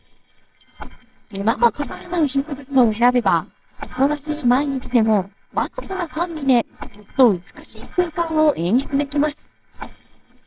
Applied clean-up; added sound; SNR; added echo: neural separator model SepFormer WHAMR!.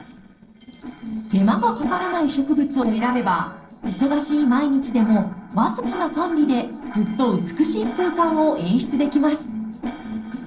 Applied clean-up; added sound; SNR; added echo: neural separator model SepFormer DNS4.